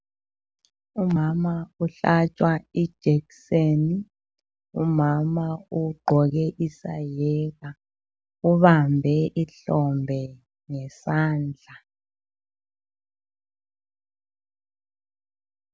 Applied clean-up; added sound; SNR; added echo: none; none; none; none.